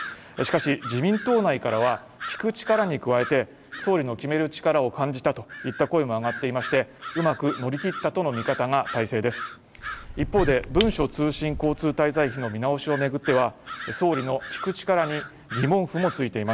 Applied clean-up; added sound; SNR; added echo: none; Shatter / Crushing + Bird vocalization, bird call, bird song; 12 dB; none.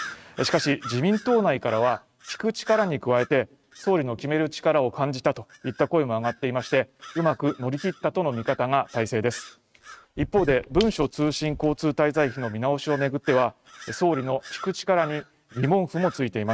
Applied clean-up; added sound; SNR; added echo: neural mask model RNNoise.